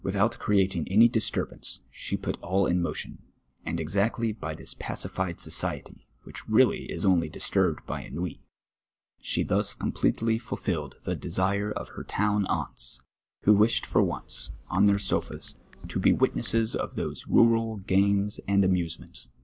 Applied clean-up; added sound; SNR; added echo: none; Chatter / Chirp, tweet / Car passing by / Typing; 17 dB; none.